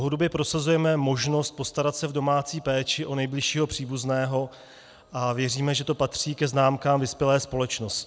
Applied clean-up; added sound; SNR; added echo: none; none; none; none.